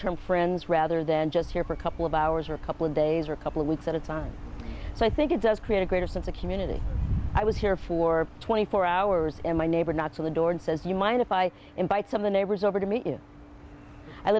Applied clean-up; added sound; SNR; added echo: none; none; none; none.